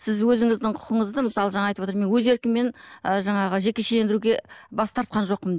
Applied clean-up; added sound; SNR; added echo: neural mask model Resemble Enhance denoiser.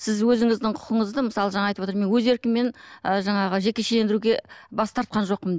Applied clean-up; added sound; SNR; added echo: none; none; none; none.